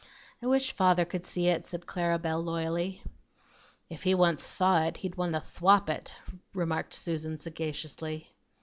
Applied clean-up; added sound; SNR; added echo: none; none; none; none.